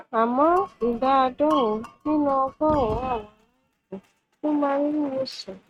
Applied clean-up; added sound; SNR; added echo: neural mask model RNNoise.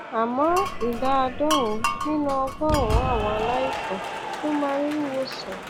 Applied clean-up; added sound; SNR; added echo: none; Glass + Applause / Cheering; 3 dB; none.